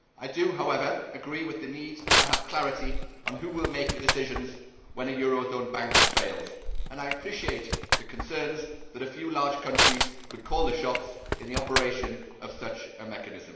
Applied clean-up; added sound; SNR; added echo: none; Crushing; -3 dB; reverberation time 1.1 s.